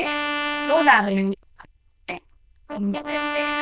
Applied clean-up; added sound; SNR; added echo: neural diffusion model UNIVERSE++.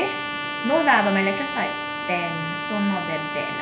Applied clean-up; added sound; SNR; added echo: none; Trumpet; 4 dB; none.